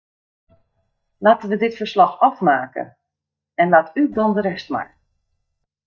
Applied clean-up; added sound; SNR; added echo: neural mask model DeepFilterNet 3.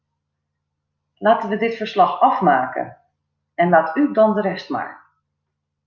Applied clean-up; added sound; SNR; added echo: none; none; none; none.